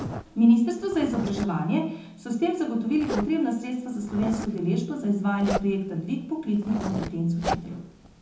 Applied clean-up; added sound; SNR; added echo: none; Zipper (clothing); 10 dB; reverberation time 0.5 s.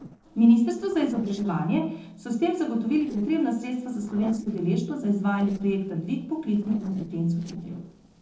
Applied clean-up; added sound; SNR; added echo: neural separator model SepFormer DNS4.